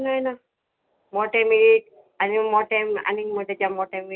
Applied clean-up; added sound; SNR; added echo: none; none; none; none.